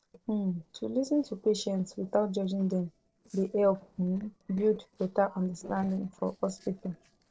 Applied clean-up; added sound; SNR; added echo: neural separator model SepFormer DNS4.